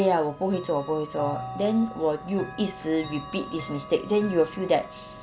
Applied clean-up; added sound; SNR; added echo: none; Chime / Clock; 13 dB; none.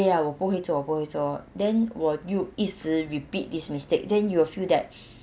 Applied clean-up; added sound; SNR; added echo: none; none; none; none.